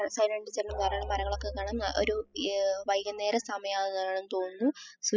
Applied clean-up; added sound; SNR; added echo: classical method spectral subtraction.